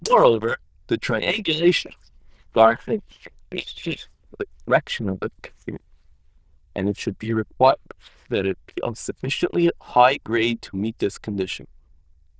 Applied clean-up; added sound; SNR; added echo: neural diffusion model UNIVERSE++.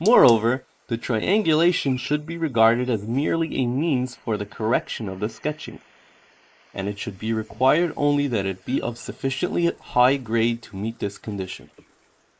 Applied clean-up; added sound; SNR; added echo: neural mask model Resemble Enhance denoiser.